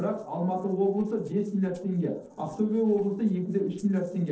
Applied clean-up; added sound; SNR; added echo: neural separator model SepFormer DNS4.